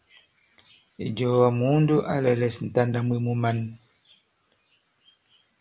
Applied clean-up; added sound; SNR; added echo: none; none; none; none.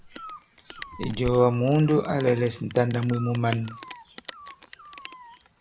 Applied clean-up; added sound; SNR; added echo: none; Dog + Rain; 16 dB; none.